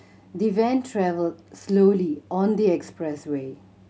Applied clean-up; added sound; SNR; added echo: none; none; none; none.